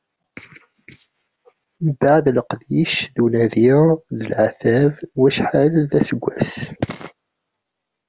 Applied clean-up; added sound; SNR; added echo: none; none; none; none.